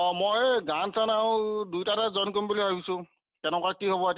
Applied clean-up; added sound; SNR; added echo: none; none; none; none.